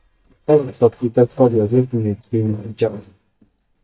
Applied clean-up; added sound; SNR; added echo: neural mask model DeepFilterNet 3.